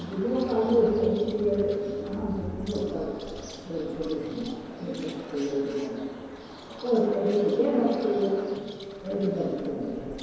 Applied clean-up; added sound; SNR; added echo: none; Bird; 15 dB; reverberation time 2.2 s.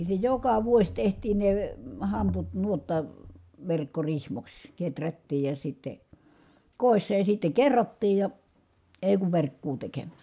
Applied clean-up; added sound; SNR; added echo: none; none; none; none.